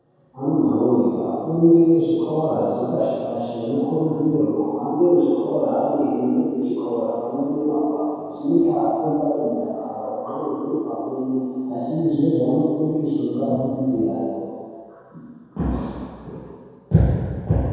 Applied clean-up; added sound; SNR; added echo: none; none; none; reverberation time 2.0 s.